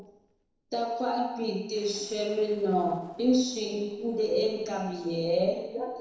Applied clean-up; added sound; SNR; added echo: neural separator model SepFormer DNS4.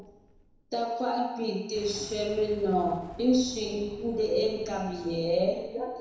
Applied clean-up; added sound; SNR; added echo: none; Boom; 20 dB; reverberation time 1.0 s.